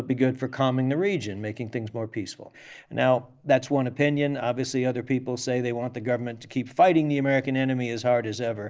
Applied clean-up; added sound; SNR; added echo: none; none; none; none.